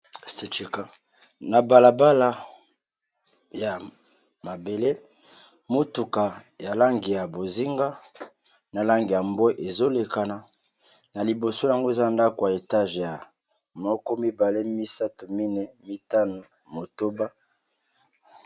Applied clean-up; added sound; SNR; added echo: none; none; none; none.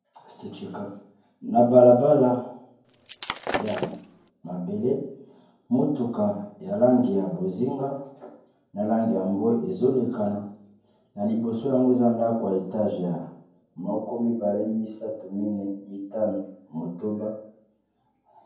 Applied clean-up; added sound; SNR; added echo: none; Shatter; 8 dB; reverberation time 0.9 s.